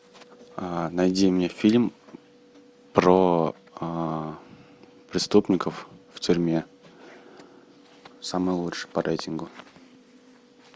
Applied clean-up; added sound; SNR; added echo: none; none; none; none.